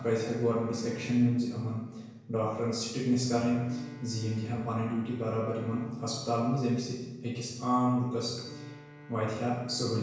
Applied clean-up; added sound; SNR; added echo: none; Bowed string instrument; 20 dB; reverberation time 1.0 s.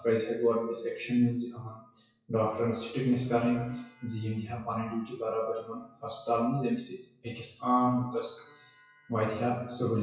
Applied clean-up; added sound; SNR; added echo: classical method WPE with log-MMSE.